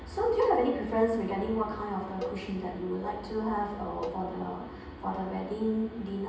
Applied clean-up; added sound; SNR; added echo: none; Cowbell; 14 dB; reverberation time 0.9 s.